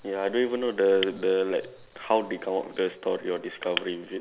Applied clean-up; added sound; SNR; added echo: none; none; none; none.